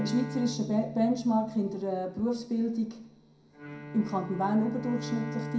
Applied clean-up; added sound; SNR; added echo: none; Bowed string instrument; 11 dB; reverberation time 0.5 s.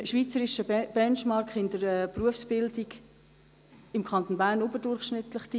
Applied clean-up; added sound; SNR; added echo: none; none; none; none.